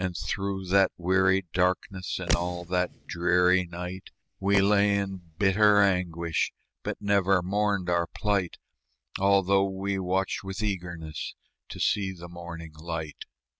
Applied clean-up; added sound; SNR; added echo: none; Fireworks; 10 dB; none.